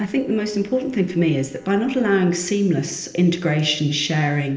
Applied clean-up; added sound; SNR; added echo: neural separator model SepFormer DNS4.